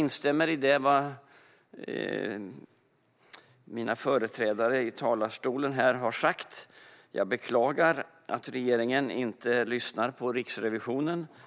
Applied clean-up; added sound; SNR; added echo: none; none; none; none.